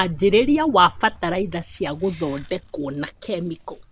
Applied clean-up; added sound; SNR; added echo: none; Meow / Purr; 19 dB; none.